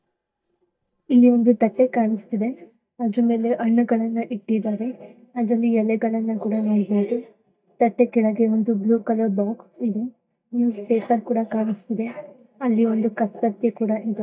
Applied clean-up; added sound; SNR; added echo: neural mask model DeepFilterNet 3.